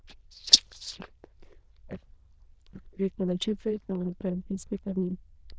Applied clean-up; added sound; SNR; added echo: neural diffusion model UNIVERSE++.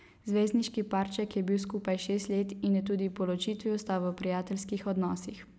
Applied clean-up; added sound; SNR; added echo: none; none; none; none.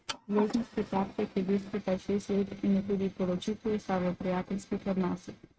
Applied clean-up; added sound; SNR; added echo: neural mask model RNNoise.